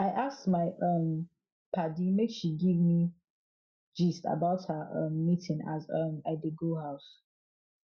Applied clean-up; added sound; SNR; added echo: none; none; none; none.